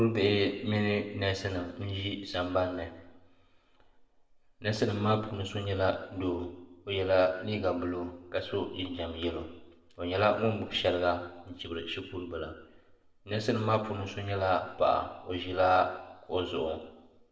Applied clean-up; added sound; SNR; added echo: none; none; none; reverberation time 0.8 s.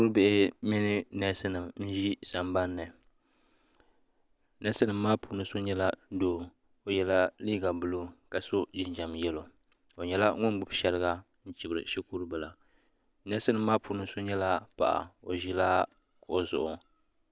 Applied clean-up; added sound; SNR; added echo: none; none; none; none.